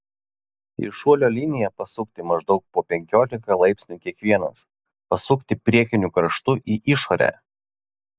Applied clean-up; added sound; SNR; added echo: none; none; none; none.